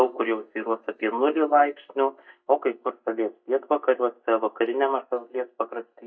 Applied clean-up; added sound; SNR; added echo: neural mask model DeepFilterNet 3.